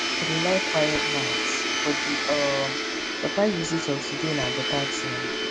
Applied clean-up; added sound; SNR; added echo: none; Domestic sounds, home sounds; -2 dB; none.